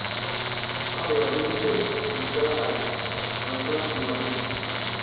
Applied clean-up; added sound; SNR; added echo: none; Tools; -2 dB; reverberation time 2.2 s.